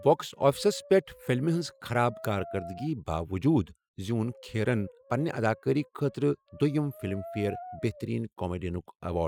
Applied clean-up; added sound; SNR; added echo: classical method Wiener filter.